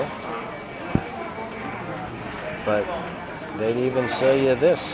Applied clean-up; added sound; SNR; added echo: none; Subway, metro, underground / Door; 18 dB; none.